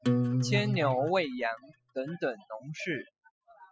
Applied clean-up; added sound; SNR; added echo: classical method spectral subtraction.